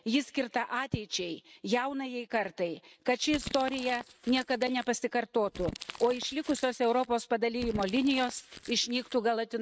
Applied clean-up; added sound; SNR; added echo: neural mask model RNNoise.